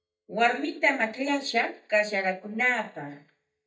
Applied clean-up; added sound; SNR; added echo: neural mask model DeepFilterNet 3.